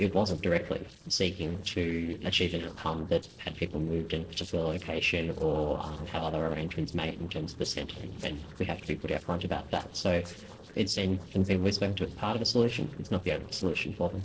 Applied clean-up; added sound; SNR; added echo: neural separator model SepFormer DNS4.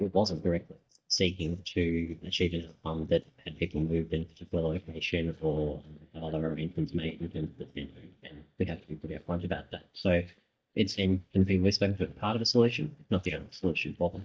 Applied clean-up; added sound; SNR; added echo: neural mask model DeepFilterNet 3.